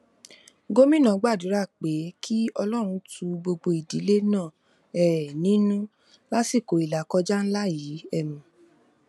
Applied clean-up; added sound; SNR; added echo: none; none; none; none.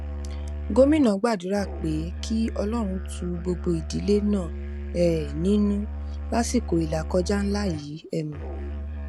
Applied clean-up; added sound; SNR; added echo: none; Musical instrument; 7 dB; none.